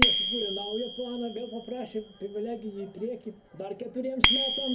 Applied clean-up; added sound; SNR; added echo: none; Bicycle bell; -4 dB; reverberation time 0.3 s.